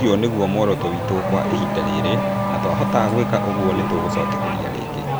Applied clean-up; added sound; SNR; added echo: none; Race car, auto racing / Accelerating, revving, vroom; 0 dB; none.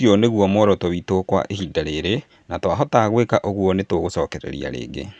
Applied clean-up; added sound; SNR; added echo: none; none; none; none.